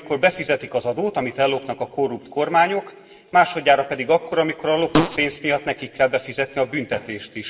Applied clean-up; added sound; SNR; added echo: none; Fart; 0 dB; reverberation time 1.5 s.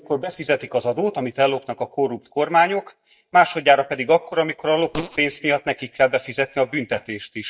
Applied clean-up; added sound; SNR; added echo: neural mask model DeepFilterNet 3.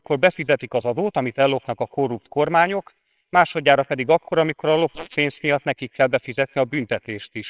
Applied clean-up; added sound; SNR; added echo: neural separator model SepFormer WHAMR!.